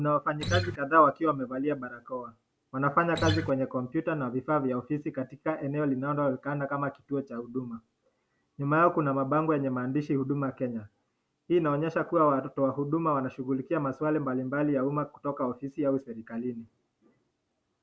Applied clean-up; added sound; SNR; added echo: none; Acoustic guitar; 1 dB; none.